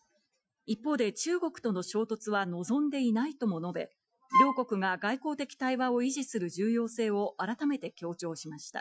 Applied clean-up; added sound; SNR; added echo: classical method Wiener filter.